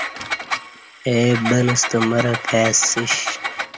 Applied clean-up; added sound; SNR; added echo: none; Engine; 6 dB; none.